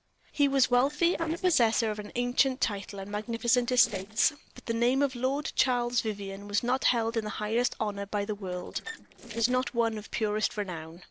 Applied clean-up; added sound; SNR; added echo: neural separator model SepFormer DNS4.